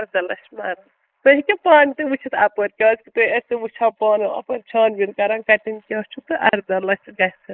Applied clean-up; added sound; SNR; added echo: neural mask model Resemble Enhance denoiser.